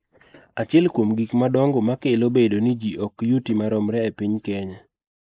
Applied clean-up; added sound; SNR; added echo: neural mask model Resemble Enhance denoiser.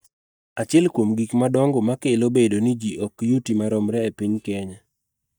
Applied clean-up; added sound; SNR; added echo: neural mask model DeepFilterNet 3.